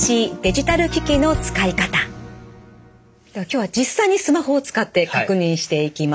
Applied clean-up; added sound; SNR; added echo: none; none; none; none.